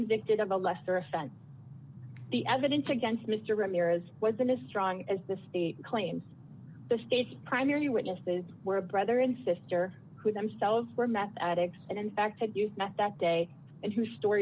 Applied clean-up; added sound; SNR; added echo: none; none; none; none.